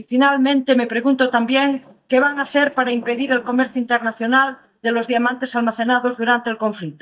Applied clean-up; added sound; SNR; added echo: neural mask model DeepFilterNet 3.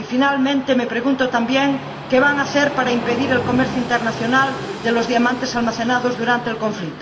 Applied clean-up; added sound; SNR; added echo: none; Train; 10 dB; reverberation time 1.9 s.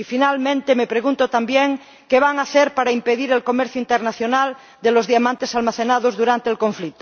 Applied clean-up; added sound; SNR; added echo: none; none; none; none.